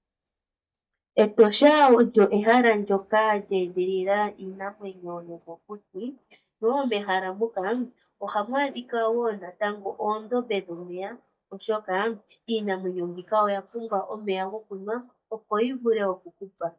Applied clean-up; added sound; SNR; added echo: neural mask model DeepFilterNet 3.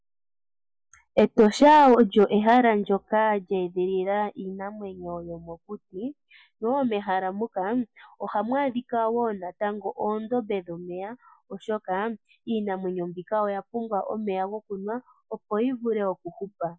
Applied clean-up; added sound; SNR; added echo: none; none; none; none.